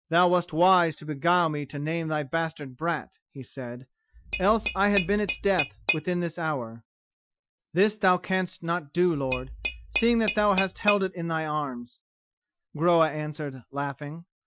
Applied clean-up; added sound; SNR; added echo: classical method Wiener filter.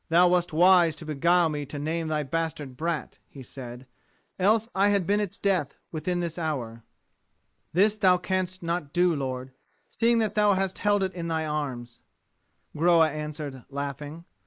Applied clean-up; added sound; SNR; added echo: neural mask model Resemble Enhance denoiser.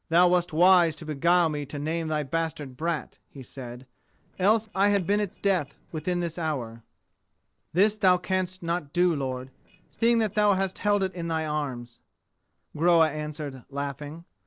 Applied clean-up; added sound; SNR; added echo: neural separator model SepFormer DNS4.